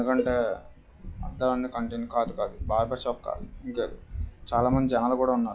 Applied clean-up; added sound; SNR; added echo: classical method log-MMSE.